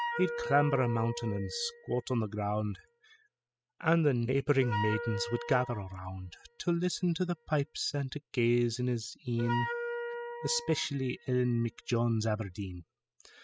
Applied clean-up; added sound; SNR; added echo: classical method spectral subtraction.